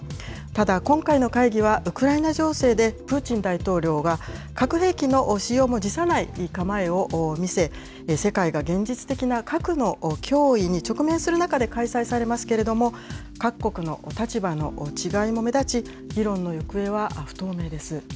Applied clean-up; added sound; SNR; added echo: none; none; none; none.